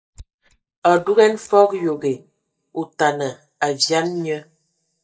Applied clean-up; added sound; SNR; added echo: neural mask model DeepFilterNet 3.